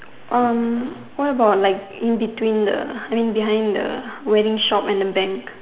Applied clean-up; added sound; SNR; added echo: none; none; none; reverberation time 1.3 s.